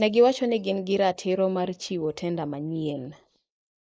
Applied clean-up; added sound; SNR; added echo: neural mask model Resemble Enhance denoiser.